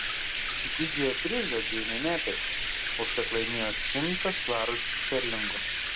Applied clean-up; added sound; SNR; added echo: none; Bathtub (filling or washing); -2 dB; none.